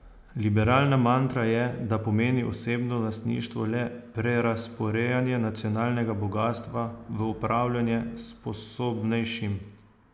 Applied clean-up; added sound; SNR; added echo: none; none; none; none.